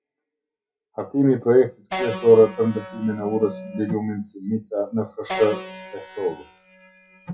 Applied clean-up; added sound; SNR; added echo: classical method WPE with log-MMSE.